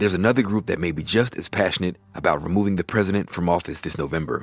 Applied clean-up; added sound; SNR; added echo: none; none; none; none.